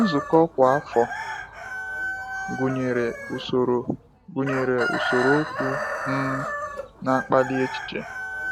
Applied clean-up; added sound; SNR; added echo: none; Chicken, rooster; 6 dB; none.